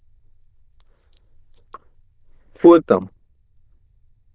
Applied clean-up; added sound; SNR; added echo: neural diffusion model UNIVERSE++.